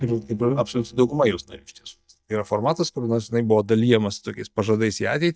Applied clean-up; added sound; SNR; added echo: neural mask model DeepFilterNet 3.